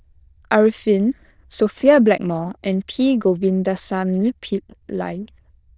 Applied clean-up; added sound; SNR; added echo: neural diffusion model UNIVERSE++.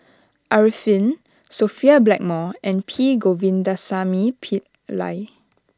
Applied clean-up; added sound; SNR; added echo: none; none; none; none.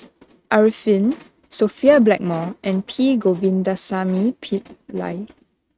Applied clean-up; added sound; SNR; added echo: neural mask model RNNoise.